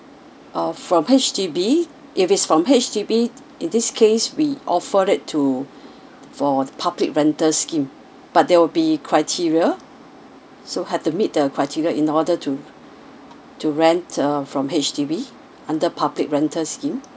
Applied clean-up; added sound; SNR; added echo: none; none; none; none.